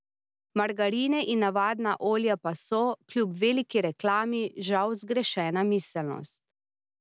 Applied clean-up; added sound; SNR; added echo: none; none; none; none.